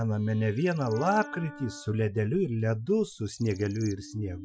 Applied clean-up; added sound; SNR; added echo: classical method Wiener filter.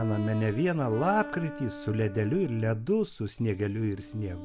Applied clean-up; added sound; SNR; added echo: none; Brass instrument; 14 dB; none.